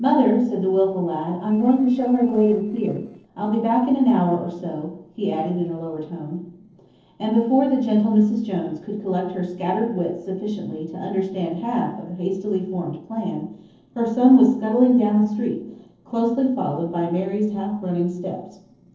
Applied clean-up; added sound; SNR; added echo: neural separator model SepFormer DNS4.